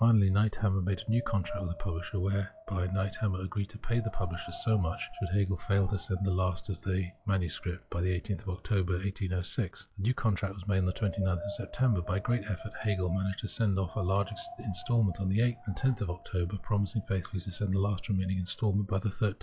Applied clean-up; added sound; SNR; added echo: classical method log-MMSE.